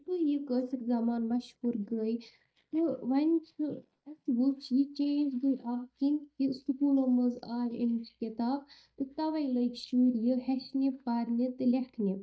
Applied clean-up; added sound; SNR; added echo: neural mask model DeepFilterNet 3.